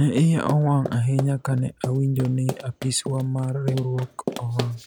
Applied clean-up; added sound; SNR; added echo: none; Run; 12 dB; none.